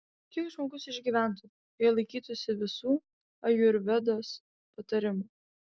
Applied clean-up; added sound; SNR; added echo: none; none; none; none.